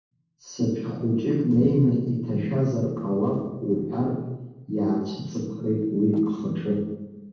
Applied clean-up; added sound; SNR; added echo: neural separator model SepFormer DNS4.